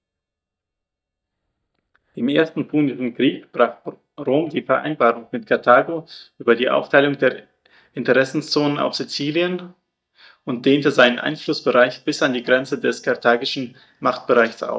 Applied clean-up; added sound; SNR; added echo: neural mask model DeepFilterNet 3.